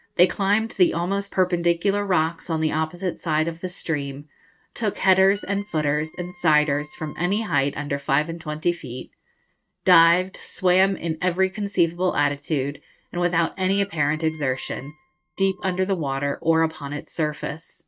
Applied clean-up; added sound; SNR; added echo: neural mask model RNNoise.